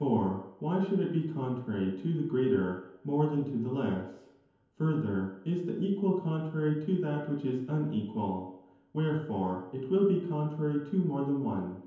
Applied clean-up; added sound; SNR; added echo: none; none; none; reverberation time 0.9 s.